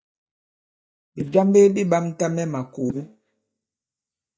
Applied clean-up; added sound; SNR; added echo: neural mask model DeepFilterNet 3.